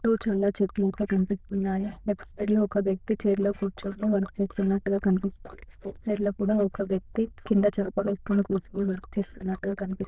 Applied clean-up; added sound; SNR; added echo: neural diffusion model UNIVERSE++.